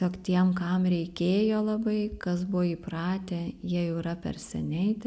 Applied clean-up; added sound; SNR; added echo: none; none; none; none.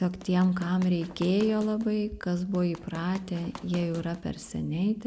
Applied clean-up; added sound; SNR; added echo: none; Run; 18 dB; none.